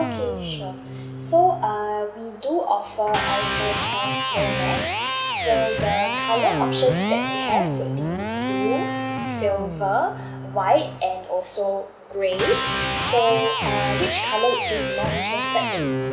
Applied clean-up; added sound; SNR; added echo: none; Electric guitar; 2 dB; none.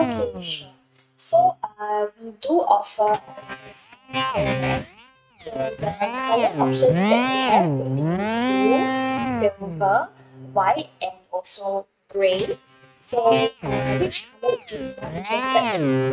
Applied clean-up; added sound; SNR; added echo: neural mask model RNNoise.